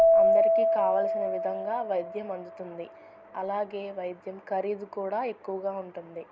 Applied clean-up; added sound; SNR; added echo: none; Keyboard (musical); -5 dB; none.